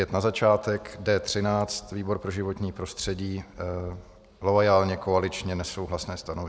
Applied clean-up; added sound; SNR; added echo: none; none; none; none.